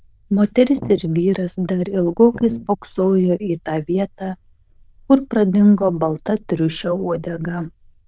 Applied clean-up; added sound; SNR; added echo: neural diffusion model UNIVERSE++.